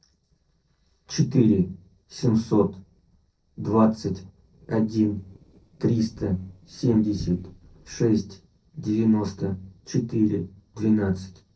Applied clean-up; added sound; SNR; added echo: neural separator model SepFormer DNS4.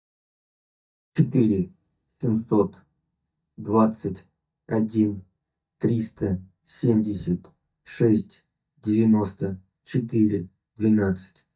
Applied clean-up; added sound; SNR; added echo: neural mask model DeepFilterNet 3.